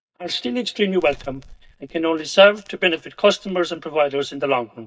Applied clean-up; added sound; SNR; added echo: neural mask model DeepFilterNet 3.